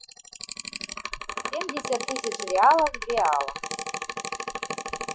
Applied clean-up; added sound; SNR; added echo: classical method Wiener filter.